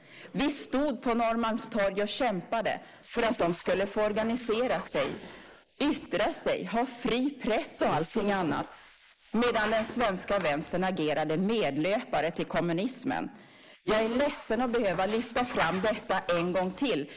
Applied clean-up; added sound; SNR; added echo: neural mask model Resemble Enhance denoiser.